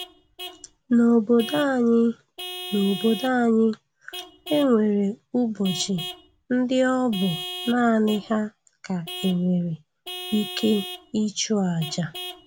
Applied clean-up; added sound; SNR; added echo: none; Vehicle horn, car horn, honking / Truck; 14 dB; none.